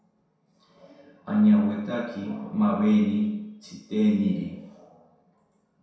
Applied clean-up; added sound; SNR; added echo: none; none; none; reverberation time 0.7 s.